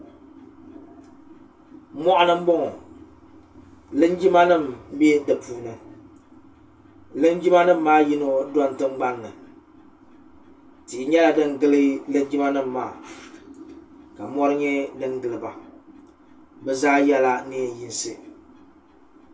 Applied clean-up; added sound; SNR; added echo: none; none; none; reverberation time 0.1 s.